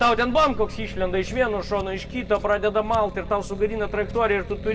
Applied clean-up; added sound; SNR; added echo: none; Scissors; 17 dB; reverberation time 0.6 s.